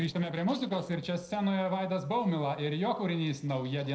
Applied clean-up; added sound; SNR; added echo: neural separator model SepFormer DNS4.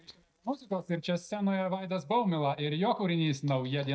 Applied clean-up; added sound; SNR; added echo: neural mask model DeepFilterNet 3.